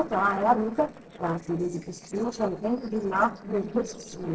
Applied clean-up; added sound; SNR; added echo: neural separator model SepFormer DNS4.